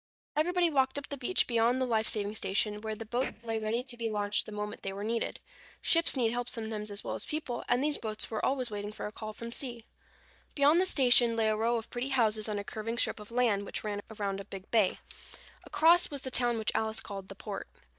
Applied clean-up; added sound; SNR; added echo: neural mask model DeepFilterNet 3.